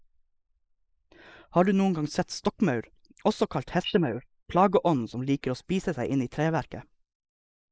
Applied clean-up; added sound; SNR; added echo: neural mask model Resemble Enhance denoiser.